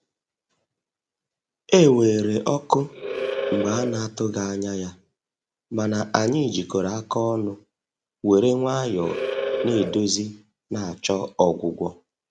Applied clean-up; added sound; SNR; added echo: none; Animal; 4 dB; none.